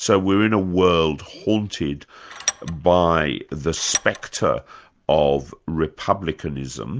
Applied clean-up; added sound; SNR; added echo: none; Tools; 9 dB; none.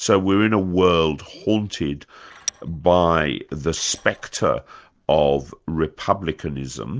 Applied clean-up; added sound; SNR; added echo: neural separator model SepFormer DNS4.